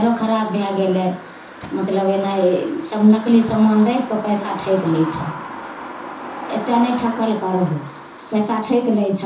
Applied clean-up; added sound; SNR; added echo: none; Bird vocalization, bird call, bird song; 14 dB; reverberation time 0.9 s.